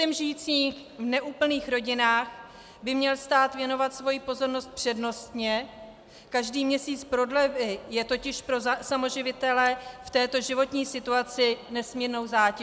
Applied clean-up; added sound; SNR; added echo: none; none; none; none.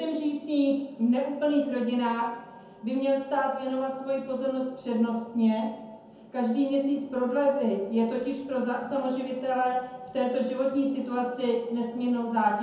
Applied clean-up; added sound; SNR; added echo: none; none; none; reverberation time 0.9 s.